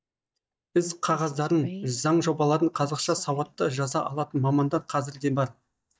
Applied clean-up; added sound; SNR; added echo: neural mask model DeepFilterNet 3.